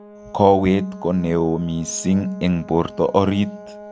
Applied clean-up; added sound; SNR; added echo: none; Brass instrument; 19 dB; none.